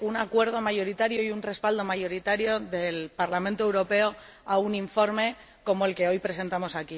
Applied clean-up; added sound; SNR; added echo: none; none; none; none.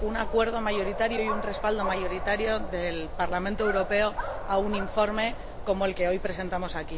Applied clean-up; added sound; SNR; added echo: none; Dog; 4 dB; none.